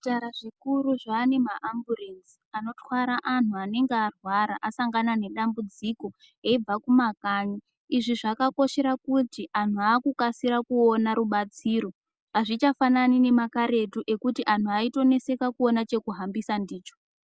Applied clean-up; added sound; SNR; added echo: none; none; none; none.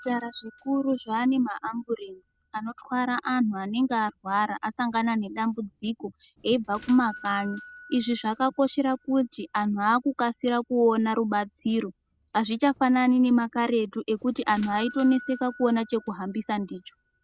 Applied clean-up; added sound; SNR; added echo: none; Doorbell; 10 dB; none.